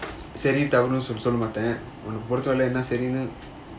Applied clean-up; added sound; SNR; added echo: none; none; none; none.